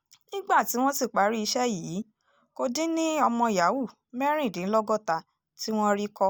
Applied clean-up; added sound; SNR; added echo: none; none; none; none.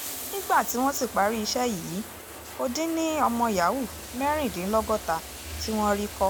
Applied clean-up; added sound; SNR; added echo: none; Bathtub (filling or washing); 11 dB; none.